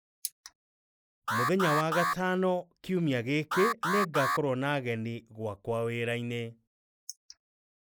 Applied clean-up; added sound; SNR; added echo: neural mask model Resemble Enhance denoiser.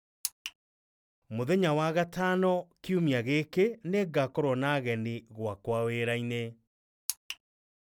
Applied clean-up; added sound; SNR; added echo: none; none; none; none.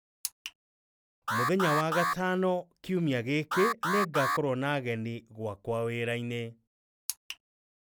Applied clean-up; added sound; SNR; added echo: none; Alarm; 1 dB; none.